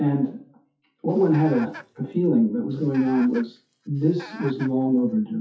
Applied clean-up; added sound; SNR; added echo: classical method WPE with log-MMSE.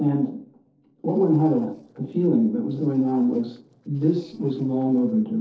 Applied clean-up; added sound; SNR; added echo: neural separator model SepFormer DNS4.